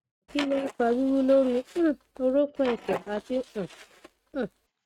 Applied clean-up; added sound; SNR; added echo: neural mask model RNNoise.